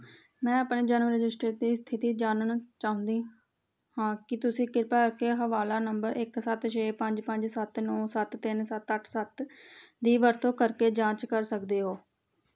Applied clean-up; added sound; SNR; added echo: none; none; none; none.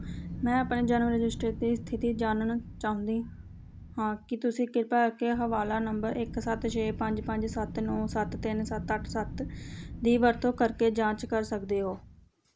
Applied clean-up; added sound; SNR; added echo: none; Wind; 11 dB; none.